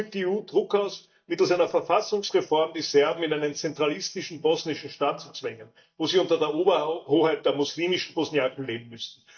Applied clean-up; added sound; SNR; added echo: neural mask model DeepFilterNet 3.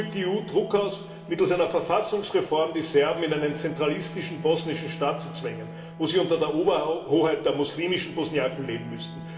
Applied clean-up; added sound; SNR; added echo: none; Bowed string instrument; 15 dB; reverberation time 2.5 s.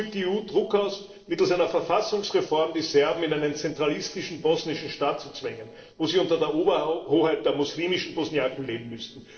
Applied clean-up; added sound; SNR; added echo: neural separator model SepFormer DNS4.